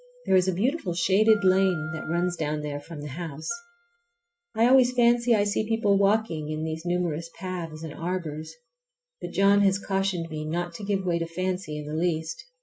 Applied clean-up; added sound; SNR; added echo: neural mask model RNNoise.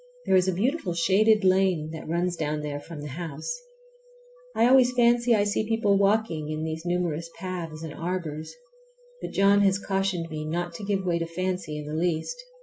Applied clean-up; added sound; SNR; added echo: none; none; none; none.